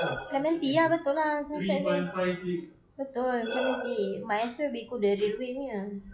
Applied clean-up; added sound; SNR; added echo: classical method WPE with log-MMSE.